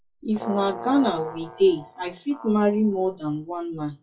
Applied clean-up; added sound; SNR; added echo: classical method WPE with log-MMSE.